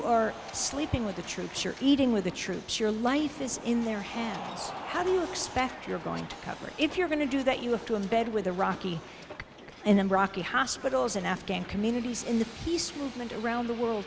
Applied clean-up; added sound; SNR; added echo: none; Hiss + Cheering; 14 dB; none.